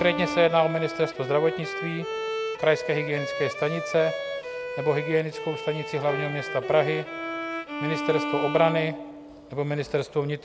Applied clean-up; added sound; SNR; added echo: none; Bowed string instrument; 6 dB; none.